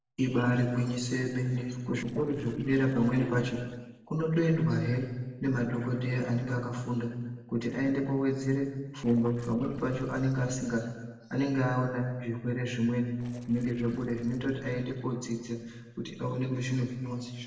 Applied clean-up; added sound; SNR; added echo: neural separator model SepFormer DNS4.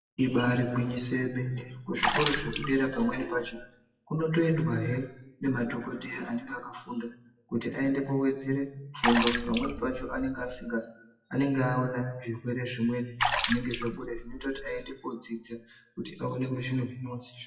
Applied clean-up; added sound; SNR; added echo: classical method WPE with log-MMSE.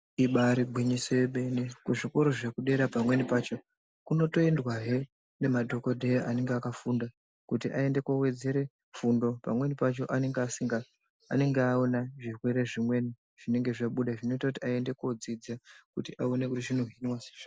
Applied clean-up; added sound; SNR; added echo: none; none; none; none.